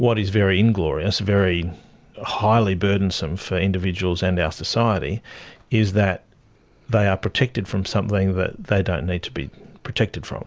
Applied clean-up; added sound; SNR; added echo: none; none; none; none.